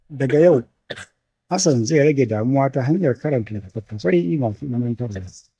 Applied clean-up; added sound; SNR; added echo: neural mask model DeepFilterNet 3.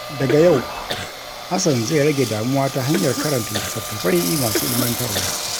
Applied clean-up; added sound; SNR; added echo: none; Engine + Cough; 5 dB; none.